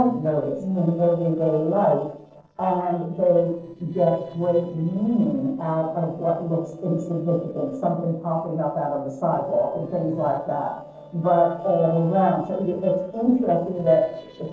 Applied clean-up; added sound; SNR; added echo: neural separator model SepFormer DNS4.